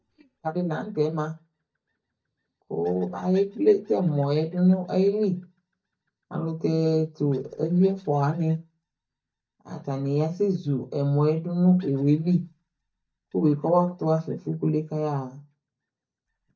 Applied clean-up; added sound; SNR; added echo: neural mask model DeepFilterNet 3.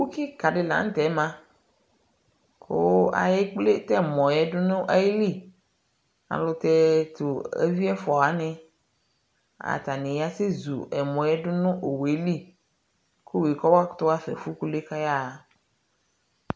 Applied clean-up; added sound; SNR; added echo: none; none; none; none.